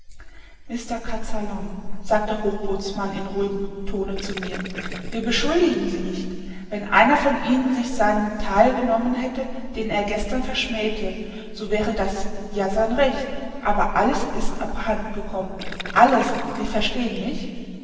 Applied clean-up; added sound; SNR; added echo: neural separator model SepFormer DNS4.